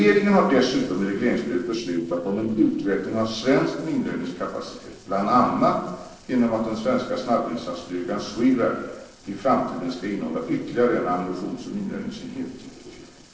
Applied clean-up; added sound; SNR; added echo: neural separator model SepFormer DNS4.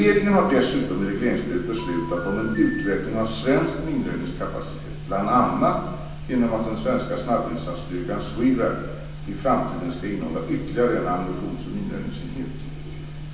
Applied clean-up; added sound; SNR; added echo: none; Telephone; 12 dB; reverberation time 0.9 s.